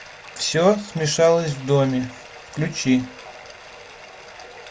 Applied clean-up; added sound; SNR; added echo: none; Bathtub (filling or washing); 18 dB; none.